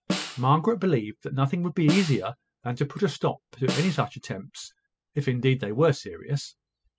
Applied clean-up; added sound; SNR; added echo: classical method spectral subtraction.